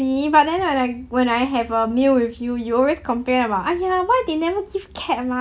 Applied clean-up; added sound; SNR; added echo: none; none; none; none.